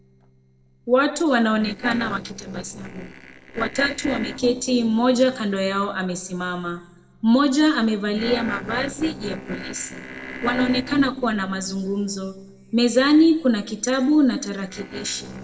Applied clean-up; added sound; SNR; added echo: neural separator model SepFormer DNS4.